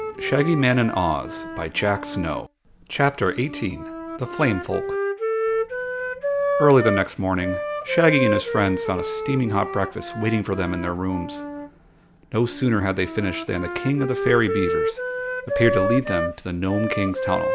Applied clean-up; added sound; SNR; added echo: none; Wind instrument, woodwind instrument; 4 dB; none.